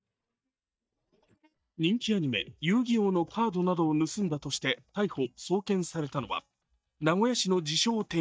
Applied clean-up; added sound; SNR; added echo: neural mask model DeepFilterNet 3.